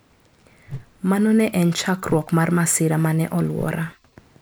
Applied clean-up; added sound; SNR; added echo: none; Whoosh, swoosh, swish; 19 dB; none.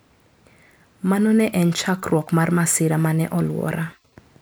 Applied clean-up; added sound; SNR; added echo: none; none; none; none.